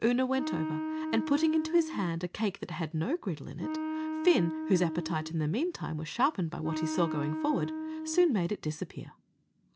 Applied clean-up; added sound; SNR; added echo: none; Wind instrument, woodwind instrument; 5 dB; none.